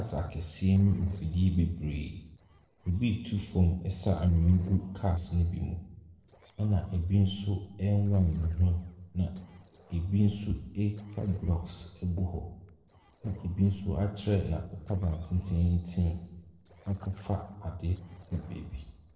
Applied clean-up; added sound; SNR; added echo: neural separator model SepFormer DNS4.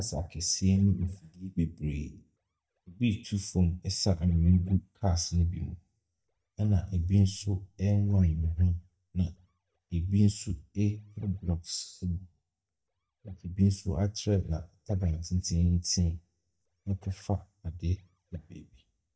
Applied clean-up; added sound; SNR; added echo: neural mask model DeepFilterNet 3.